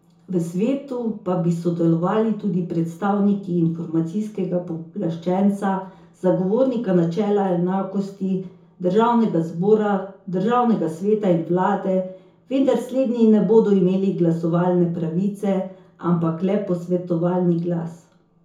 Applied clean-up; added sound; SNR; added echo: none; none; none; reverberation time 0.6 s.